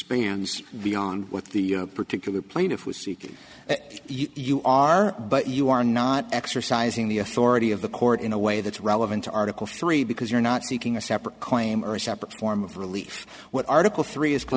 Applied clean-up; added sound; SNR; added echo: none; none; none; none.